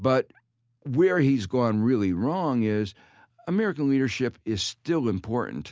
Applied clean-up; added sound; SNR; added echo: none; none; none; none.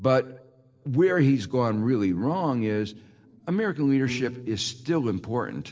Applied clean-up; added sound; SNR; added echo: neural separator model SepFormer DNS4.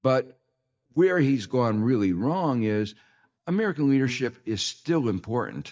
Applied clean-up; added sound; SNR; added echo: neural mask model DeepFilterNet 3.